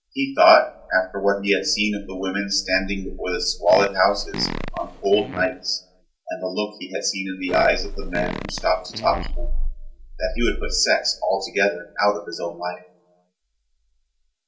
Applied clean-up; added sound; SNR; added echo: none; Fart; 11 dB; reverberation time 0.3 s.